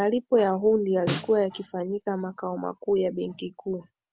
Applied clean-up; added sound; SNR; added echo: none; Snare drum; 9 dB; none.